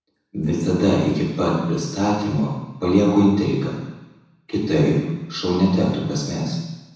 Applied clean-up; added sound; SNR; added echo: none; none; none; reverberation time 1.1 s.